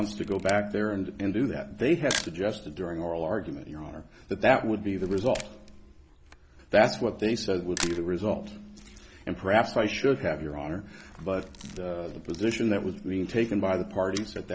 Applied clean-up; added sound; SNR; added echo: none; Camera; 16 dB; none.